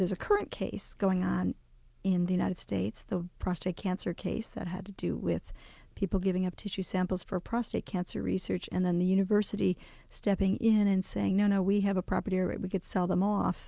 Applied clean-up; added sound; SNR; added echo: none; none; none; none.